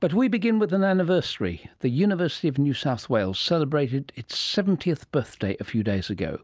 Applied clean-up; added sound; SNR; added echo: none; none; none; none.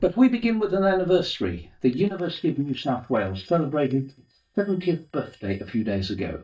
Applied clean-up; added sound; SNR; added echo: neural mask model DeepFilterNet 3.